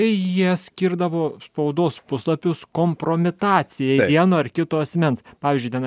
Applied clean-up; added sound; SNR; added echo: none; none; none; none.